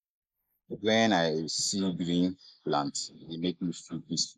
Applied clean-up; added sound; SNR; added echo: neural mask model Resemble Enhance denoiser.